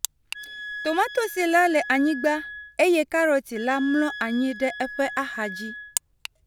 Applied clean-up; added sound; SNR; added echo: none; Wind instrument, woodwind instrument; 13 dB; none.